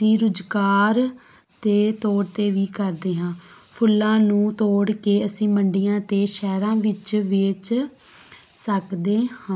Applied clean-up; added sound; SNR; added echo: none; none; none; none.